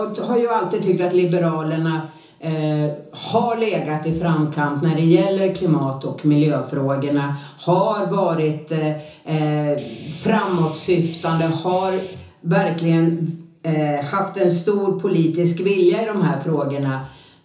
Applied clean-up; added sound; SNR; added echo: none; Guitar; 19 dB; reverberation time 0.7 s.